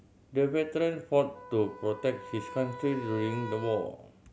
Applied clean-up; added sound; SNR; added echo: none; Wind instrument, woodwind instrument; 14 dB; none.